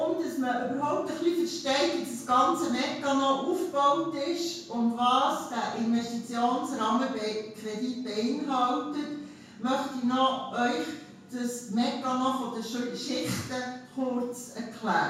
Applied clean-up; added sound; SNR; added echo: none; none; none; reverberation time 0.6 s.